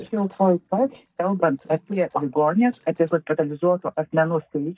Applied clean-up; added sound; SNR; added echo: neural mask model DeepFilterNet 3.